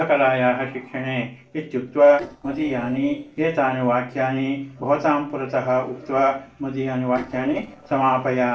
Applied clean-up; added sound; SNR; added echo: neural separator model SepFormer DNS4.